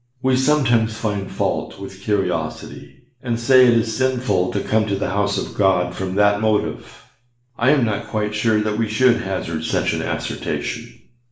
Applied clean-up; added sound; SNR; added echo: none; none; none; reverberation time 0.5 s.